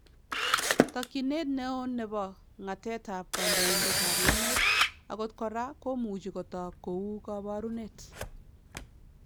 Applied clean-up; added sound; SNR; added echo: none; Camera; -4 dB; none.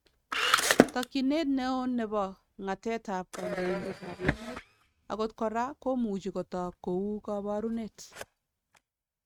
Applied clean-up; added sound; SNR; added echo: neural mask model RNNoise.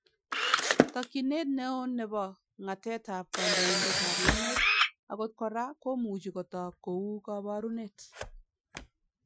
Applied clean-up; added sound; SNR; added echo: classical method Wiener filter.